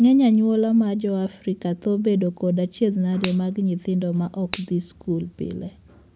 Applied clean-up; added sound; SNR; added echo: none; Finger snapping; 18 dB; none.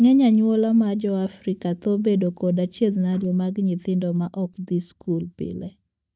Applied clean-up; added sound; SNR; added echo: neural mask model DeepFilterNet 3.